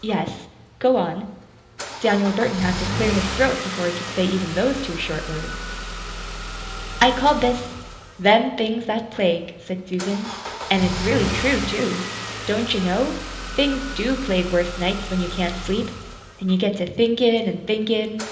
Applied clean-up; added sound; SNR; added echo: none; Engine starting / Car; 8 dB; reverberation time 0.8 s.